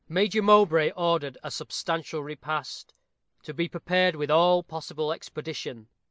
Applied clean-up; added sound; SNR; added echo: none; none; none; none.